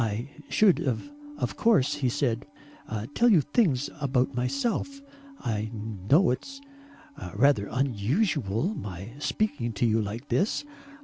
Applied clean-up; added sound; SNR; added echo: none; Musical instrument; 20 dB; none.